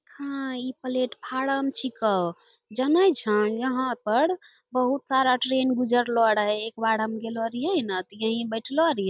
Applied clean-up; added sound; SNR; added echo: none; none; none; none.